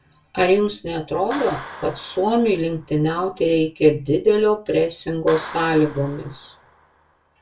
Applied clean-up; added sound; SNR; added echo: none; Clapping; 19 dB; reverberation time 0.1 s.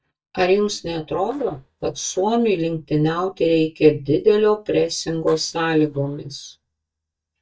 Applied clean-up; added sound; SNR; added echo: neural mask model DeepFilterNet 3.